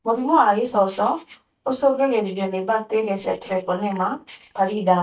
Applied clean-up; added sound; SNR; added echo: neural mask model DeepFilterNet 3.